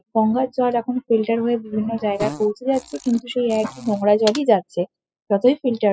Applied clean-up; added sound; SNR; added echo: classical method spectral subtraction.